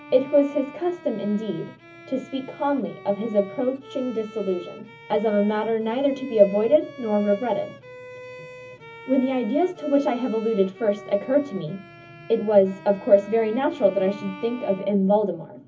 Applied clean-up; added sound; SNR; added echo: none; Bowed string instrument; 19 dB; reverberation time 0.3 s.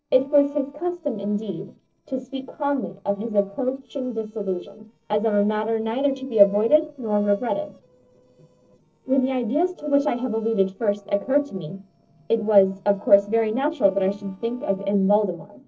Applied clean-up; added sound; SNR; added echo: neural separator model SepFormer DNS4.